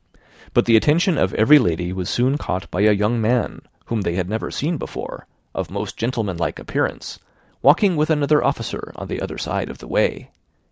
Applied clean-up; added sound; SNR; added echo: none; none; none; none.